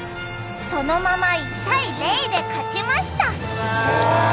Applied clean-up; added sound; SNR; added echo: none; none; none; none.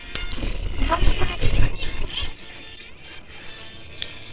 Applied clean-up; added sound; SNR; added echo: neural separator model SepFormer WHAMR!.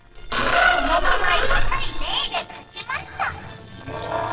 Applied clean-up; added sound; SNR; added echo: neural separator model SepFormer DNS4.